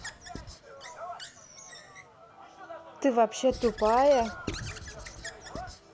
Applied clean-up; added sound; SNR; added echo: none; Squeak / Writing; 14 dB; none.